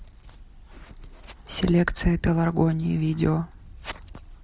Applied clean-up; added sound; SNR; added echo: none; none; none; none.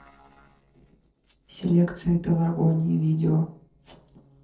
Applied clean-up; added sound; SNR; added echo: neural separator model SepFormer DNS4.